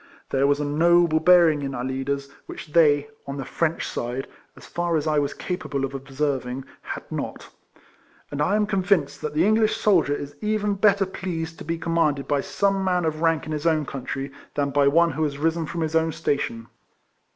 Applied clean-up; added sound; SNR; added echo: none; none; none; none.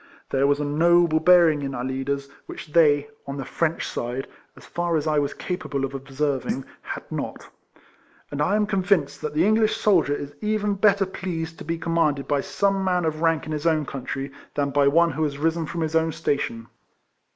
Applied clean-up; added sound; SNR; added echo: neural mask model Resemble Enhance denoiser.